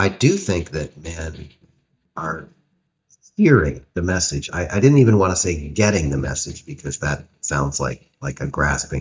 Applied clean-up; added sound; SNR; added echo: neural mask model DeepFilterNet 3.